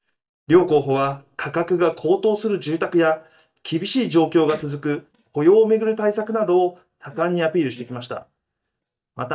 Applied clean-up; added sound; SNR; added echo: neural mask model DeepFilterNet 3.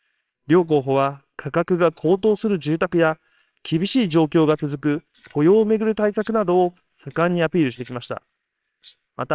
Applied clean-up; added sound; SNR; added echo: neural separator model SepFormer WHAMR!.